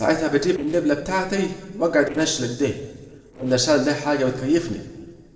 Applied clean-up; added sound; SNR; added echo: neural separator model SepFormer DNS4.